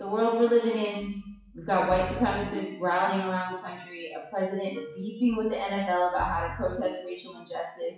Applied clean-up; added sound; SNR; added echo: classical method WPE with log-MMSE.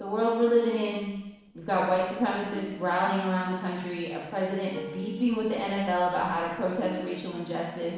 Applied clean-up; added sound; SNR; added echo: neural separator model SepFormer DNS4.